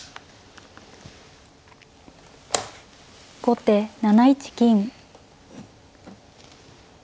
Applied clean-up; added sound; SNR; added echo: none; none; none; none.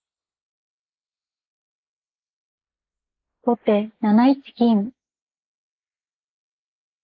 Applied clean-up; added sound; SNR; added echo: neural mask model Resemble Enhance denoiser.